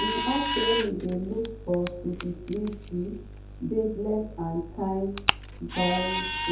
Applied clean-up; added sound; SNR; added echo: none; Camera; 3 dB; reverberation time 0.6 s.